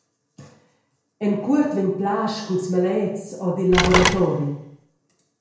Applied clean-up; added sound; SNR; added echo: none; Telephone; 1 dB; reverberation time 0.5 s.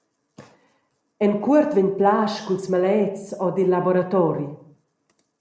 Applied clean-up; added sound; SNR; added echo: none; none; none; none.